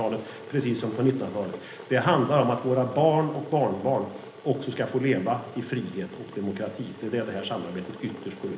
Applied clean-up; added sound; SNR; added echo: none; Boiling / Water; 17 dB; reverberation time 1.1 s.